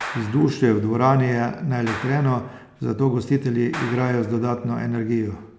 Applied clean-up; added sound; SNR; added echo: none; Clapping; 16 dB; none.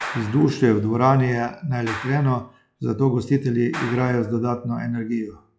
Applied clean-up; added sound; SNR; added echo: classical method log-MMSE.